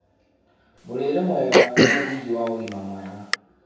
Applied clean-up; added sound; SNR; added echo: none; Cough; -5 dB; reverberation time 0.7 s.